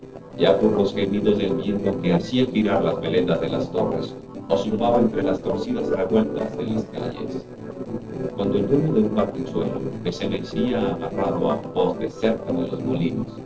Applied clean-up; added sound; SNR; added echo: neural separator model SepFormer DNS4.